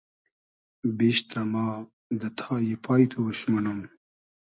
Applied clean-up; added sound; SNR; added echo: none; none; none; none.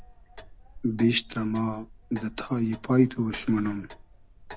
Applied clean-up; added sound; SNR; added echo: none; Clock; 18 dB; none.